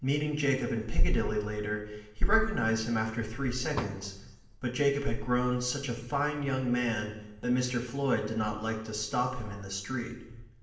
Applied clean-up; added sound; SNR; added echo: none; Fireworks; 11 dB; reverberation time 0.9 s.